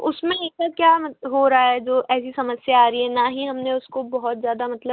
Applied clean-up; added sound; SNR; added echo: none; none; none; none.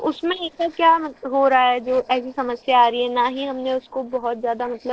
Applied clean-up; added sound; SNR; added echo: neural separator model SepFormer DNS4.